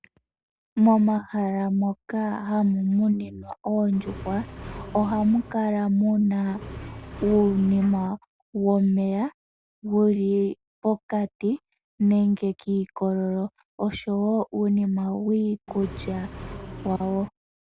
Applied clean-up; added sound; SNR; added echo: none; Accelerating, revving, vroom; 13 dB; none.